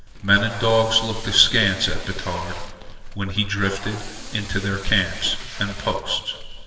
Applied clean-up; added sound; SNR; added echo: none; Packing tape, duct tape; 16 dB; reverberation time 2.2 s.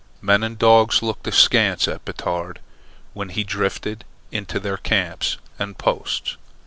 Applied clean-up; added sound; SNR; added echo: none; none; none; none.